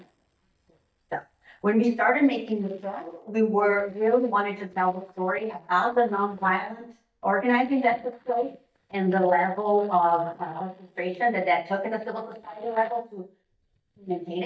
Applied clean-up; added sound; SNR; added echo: neural mask model DeepFilterNet 3.